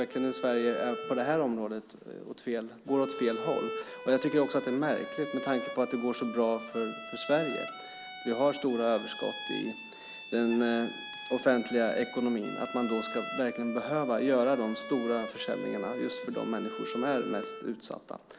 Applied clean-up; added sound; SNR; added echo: none; Bowed string instrument; 10 dB; none.